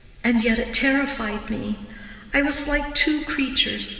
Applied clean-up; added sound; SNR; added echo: none; none; none; reverberation time 2.1 s.